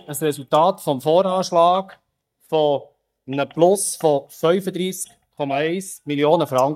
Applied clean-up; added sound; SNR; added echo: neural mask model DeepFilterNet 3.